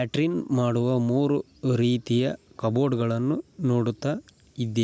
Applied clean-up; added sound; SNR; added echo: none; none; none; none.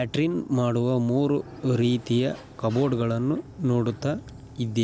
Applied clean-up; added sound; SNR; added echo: none; Sliding door; 19 dB; none.